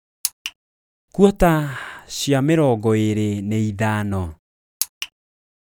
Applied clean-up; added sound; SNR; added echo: none; none; none; none.